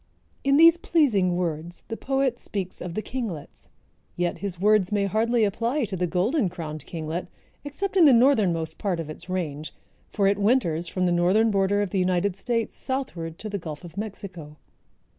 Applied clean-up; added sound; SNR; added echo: none; none; none; none.